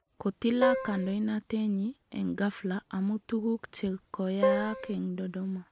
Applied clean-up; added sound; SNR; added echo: none; Keyboard (musical); -3 dB; none.